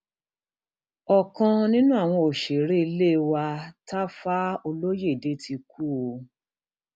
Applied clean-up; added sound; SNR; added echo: none; none; none; none.